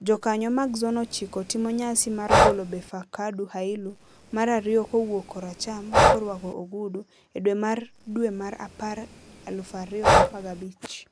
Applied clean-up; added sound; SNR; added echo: none; Breathing; -2 dB; none.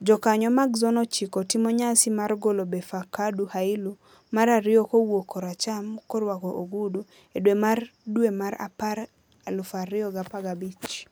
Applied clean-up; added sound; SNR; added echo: none; none; none; none.